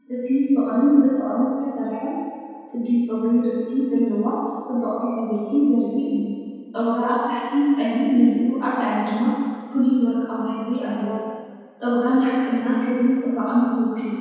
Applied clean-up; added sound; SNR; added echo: none; Brass instrument; 13 dB; reverberation time 1.8 s.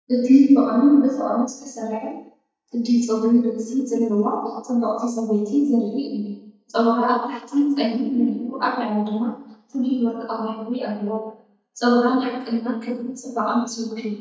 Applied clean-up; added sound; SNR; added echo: neural mask model DeepFilterNet 3.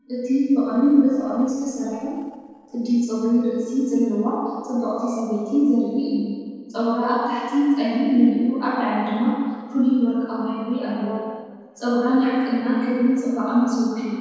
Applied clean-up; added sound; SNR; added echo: neural separator model SepFormer DNS4.